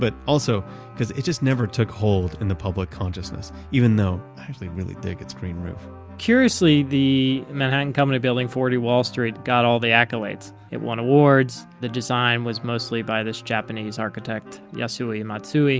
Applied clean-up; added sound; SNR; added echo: none; none; none; none.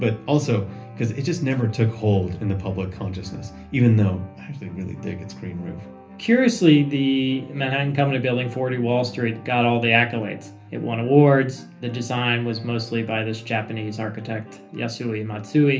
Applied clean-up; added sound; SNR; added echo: none; none; none; reverberation time 0.3 s.